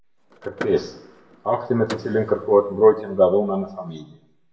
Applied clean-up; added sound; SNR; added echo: none; Door / Car; 18 dB; reverberation time 0.6 s.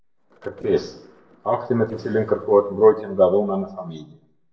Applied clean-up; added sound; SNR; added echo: neural separator model SepFormer DNS4.